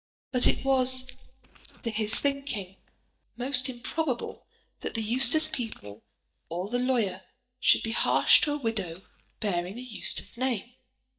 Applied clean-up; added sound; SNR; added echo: neural mask model DeepFilterNet 3.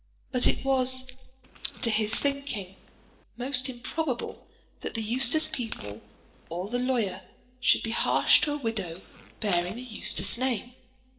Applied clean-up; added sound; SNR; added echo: none; Tearing; 17 dB; reverberation time 0.7 s.